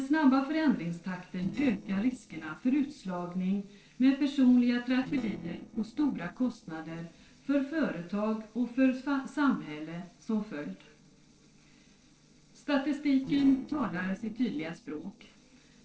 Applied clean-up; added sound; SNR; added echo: neural separator model SepFormer DNS4.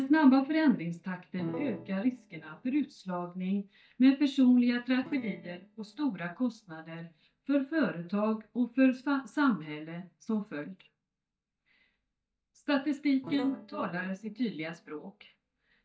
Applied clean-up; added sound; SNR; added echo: neural mask model DeepFilterNet 3.